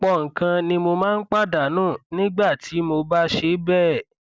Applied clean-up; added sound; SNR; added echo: none; none; none; none.